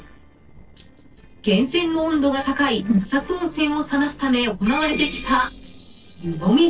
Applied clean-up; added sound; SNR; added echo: neural separator model SepFormer DNS4.